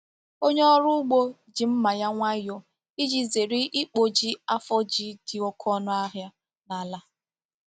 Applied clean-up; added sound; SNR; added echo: none; none; none; none.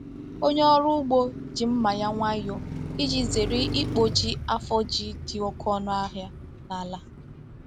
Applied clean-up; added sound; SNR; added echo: none; Car passing by; 8 dB; none.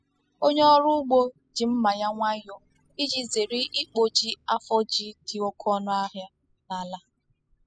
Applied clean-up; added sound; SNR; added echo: classical method spectral subtraction.